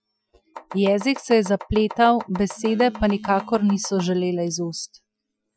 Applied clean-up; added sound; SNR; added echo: classical method Wiener filter.